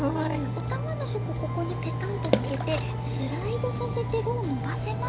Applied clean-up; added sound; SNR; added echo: none; Engine + Water / Splash, splatter; -2 dB; none.